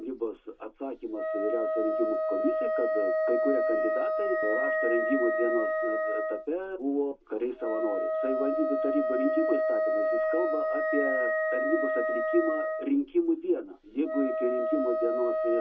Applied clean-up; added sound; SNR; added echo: none; Wind instrument, woodwind instrument; -2 dB; reverberation time 0.2 s.